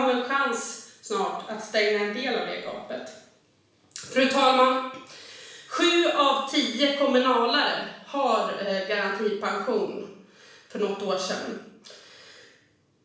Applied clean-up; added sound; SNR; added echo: none; none; none; reverberation time 0.7 s.